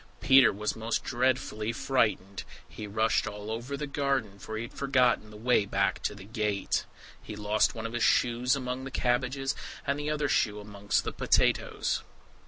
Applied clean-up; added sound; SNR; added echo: none; none; none; none.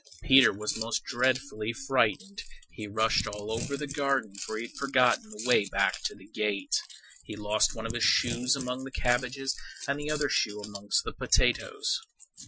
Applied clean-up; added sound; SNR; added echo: classical method Wiener filter.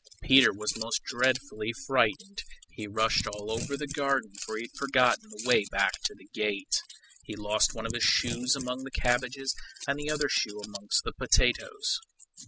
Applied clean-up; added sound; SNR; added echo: classical method spectral subtraction.